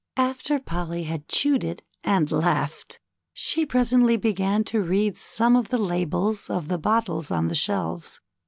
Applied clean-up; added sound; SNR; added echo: none; none; none; none.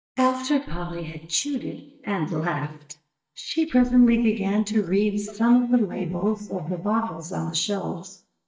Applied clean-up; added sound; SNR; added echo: neural mask model DeepFilterNet 3.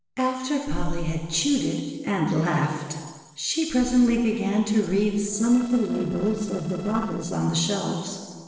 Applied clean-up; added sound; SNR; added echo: neural separator model SepFormer DNS4.